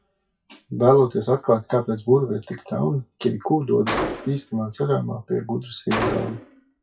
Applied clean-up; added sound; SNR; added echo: classical method WPE with log-MMSE.